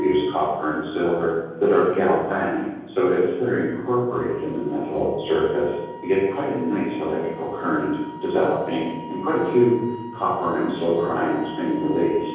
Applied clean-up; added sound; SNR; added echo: none; Wind instrument, woodwind instrument; 18 dB; reverberation time 1.3 s.